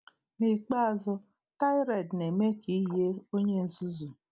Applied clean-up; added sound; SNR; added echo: none; none; none; none.